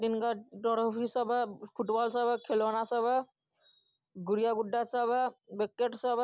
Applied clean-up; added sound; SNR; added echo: none; none; none; none.